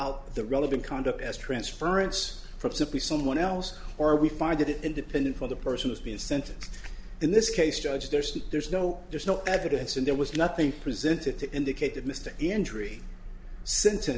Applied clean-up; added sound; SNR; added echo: none; none; none; none.